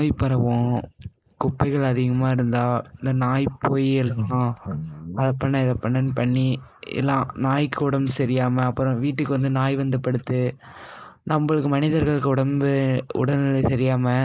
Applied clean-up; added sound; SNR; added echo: neural mask model Resemble Enhance denoiser.